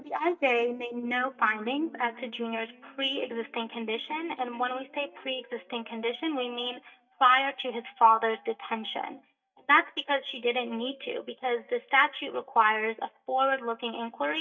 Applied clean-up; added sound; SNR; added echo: neural mask model DeepFilterNet 3.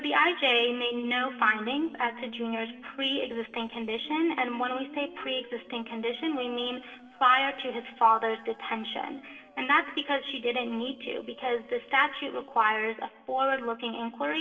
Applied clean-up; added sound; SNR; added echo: neural separator model SepFormer DNS4.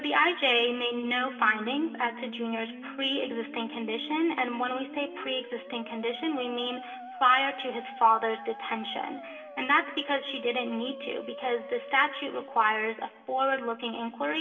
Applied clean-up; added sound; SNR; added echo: none; Musical instrument; 14 dB; reverberation time 0.9 s.